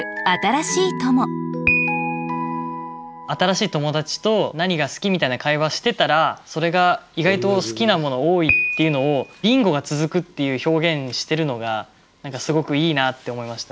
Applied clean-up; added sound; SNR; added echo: none; Piano; 11 dB; none.